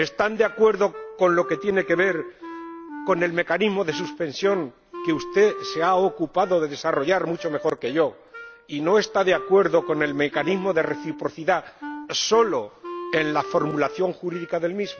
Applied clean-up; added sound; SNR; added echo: none; Wind instrument, woodwind instrument; 14 dB; none.